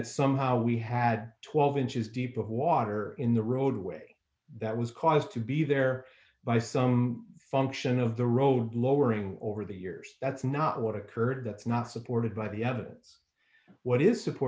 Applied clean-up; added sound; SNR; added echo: none; none; none; none.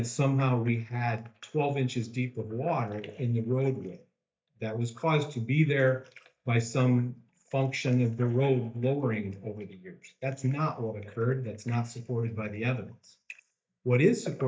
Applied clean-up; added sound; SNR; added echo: neural mask model DeepFilterNet 3.